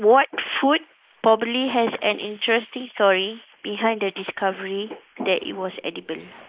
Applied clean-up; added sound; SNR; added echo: neural mask model Resemble Enhance denoiser.